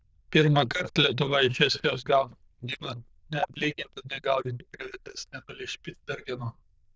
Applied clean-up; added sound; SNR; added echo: neural diffusion model UNIVERSE++.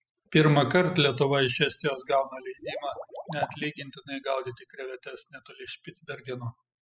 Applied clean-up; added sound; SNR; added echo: classical method spectral subtraction.